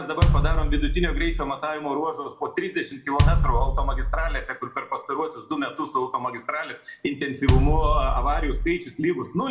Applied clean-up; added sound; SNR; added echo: none; Bass drum; -5 dB; reverberation time 0.5 s.